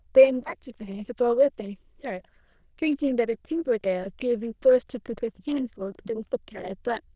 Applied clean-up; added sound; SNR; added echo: neural diffusion model UNIVERSE++.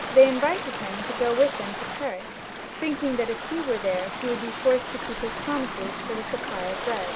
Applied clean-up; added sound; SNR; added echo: none; Stream / Ocean; 7 dB; none.